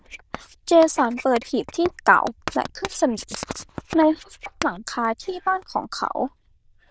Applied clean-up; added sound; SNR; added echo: neural diffusion model UNIVERSE++.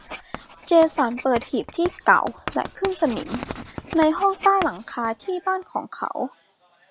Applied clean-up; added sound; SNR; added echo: none; Writing; 14 dB; none.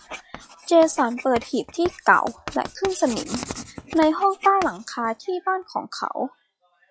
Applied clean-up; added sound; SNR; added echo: classical method log-MMSE.